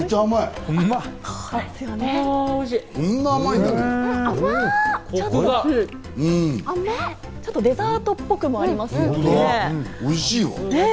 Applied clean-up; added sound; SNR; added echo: none; none; none; none.